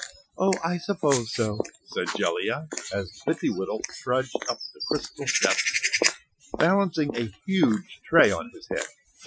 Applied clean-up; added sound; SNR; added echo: classical method Wiener filter.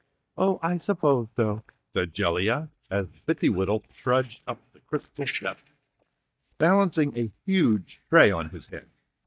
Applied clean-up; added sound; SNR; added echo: neural mask model DeepFilterNet 3.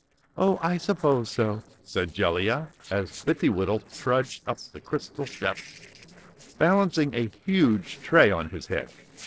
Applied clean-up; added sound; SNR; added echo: neural separator model SepFormer DNS4.